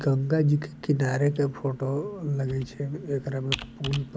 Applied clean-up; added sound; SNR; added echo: none; Computer keyboard; 15 dB; none.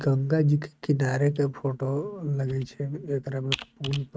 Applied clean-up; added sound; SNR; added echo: neural mask model RNNoise.